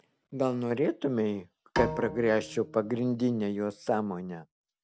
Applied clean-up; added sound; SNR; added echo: none; Bowed string instrument; 9 dB; none.